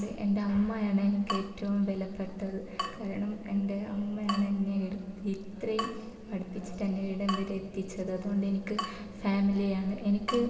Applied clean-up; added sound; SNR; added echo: none; Drip / Water tap, faucet; 12 dB; reverberation time 2.3 s.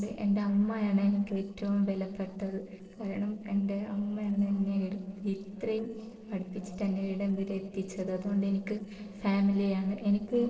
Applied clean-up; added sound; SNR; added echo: neural separator model SepFormer DNS4.